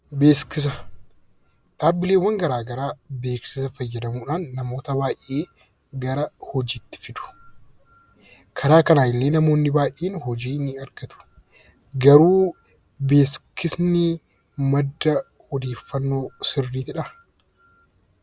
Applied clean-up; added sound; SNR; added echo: none; none; none; none.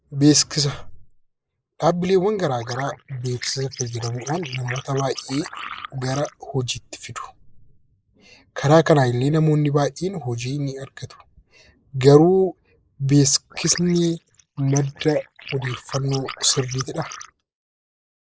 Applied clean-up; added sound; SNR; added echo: neural mask model Resemble Enhance denoiser.